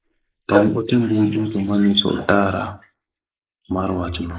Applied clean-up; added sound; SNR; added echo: neural mask model Resemble Enhance denoiser.